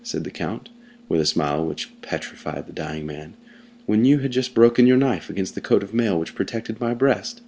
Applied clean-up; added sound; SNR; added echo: none; none; none; none.